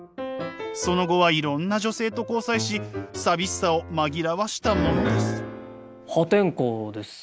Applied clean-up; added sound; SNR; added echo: none; Acoustic guitar / Strum; 16 dB; none.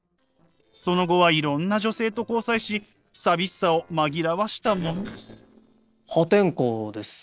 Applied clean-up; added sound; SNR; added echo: neural separator model SepFormer DNS4.